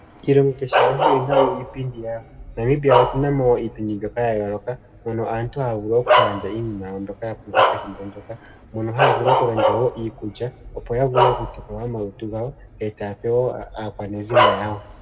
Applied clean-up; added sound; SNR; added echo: none; Bark; 0 dB; reverberation time 1.5 s.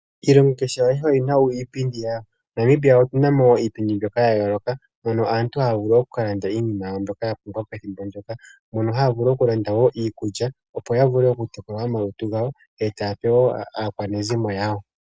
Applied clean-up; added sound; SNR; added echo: none; none; none; none.